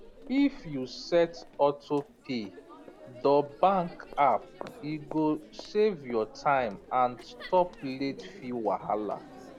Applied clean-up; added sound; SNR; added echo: none; Crowd; 18 dB; none.